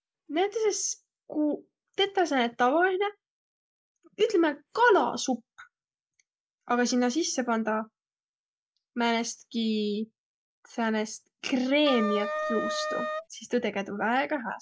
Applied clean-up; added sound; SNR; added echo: none; Wind instrument, woodwind instrument; 2 dB; none.